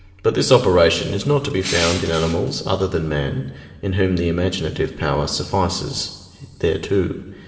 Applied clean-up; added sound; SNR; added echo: none; Crushing; 10 dB; reverberation time 2.5 s.